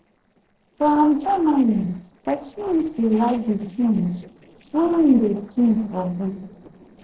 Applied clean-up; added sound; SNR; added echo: neural separator model SepFormer DNS4.